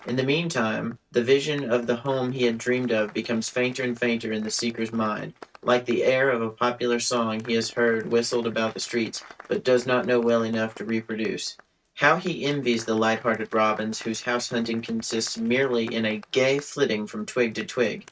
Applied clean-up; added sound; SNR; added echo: neural mask model RNNoise.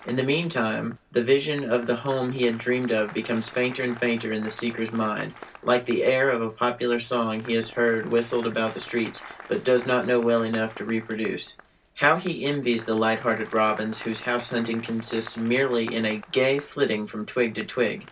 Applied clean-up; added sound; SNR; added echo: none; Applause; 19 dB; none.